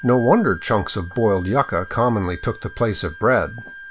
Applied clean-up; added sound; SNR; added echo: none; Wind instrument, woodwind instrument; 18 dB; none.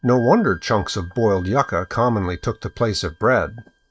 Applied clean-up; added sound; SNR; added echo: neural mask model RNNoise.